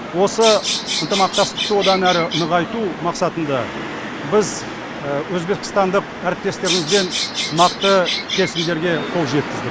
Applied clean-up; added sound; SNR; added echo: none; Bird vocalization, bird call, bird song; 4 dB; none.